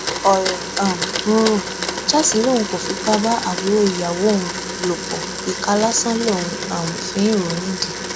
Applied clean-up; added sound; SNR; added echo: none; Domestic sounds, home sounds; 5 dB; none.